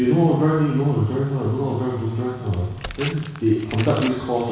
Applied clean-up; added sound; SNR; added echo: none; Tearing; 16 dB; reverberation time 1.1 s.